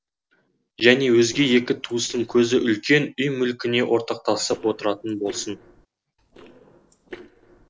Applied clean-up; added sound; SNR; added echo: neural separator model SepFormer DNS4.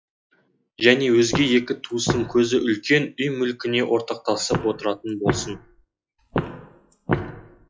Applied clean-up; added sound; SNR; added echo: classical method log-MMSE.